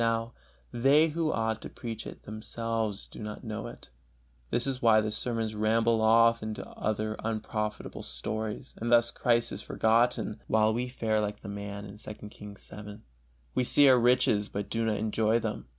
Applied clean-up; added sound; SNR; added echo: none; none; none; none.